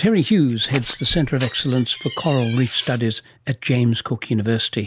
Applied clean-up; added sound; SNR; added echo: none; Door; 13 dB; none.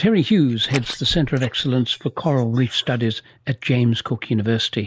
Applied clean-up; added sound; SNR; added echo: neural mask model Resemble Enhance denoiser.